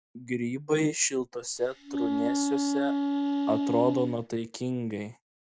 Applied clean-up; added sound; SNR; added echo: none; Wind instrument, woodwind instrument; -1 dB; none.